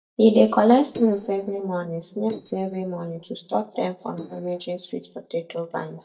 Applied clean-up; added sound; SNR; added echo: neural mask model DeepFilterNet 3.